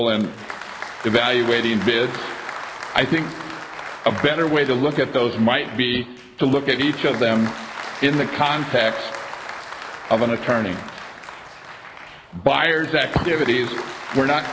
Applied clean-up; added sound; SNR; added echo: none; Applause; 12 dB; none.